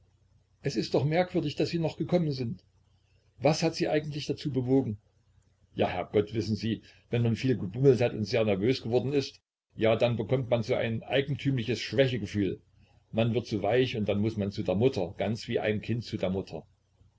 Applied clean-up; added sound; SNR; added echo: none; none; none; none.